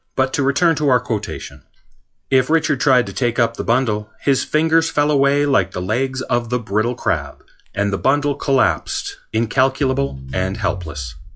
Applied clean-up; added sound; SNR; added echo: classical method log-MMSE.